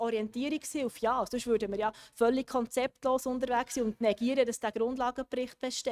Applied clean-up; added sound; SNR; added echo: neural mask model RNNoise.